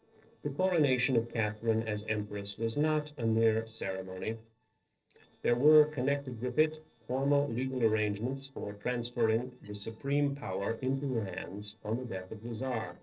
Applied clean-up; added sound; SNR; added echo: neural separator model SepFormer DNS4.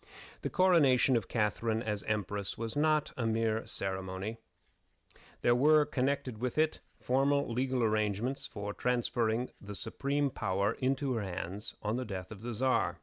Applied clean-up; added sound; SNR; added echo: none; none; none; none.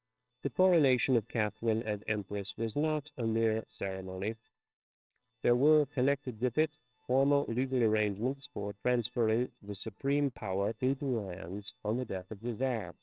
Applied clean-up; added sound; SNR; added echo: neural separator model SepFormer WHAMR!.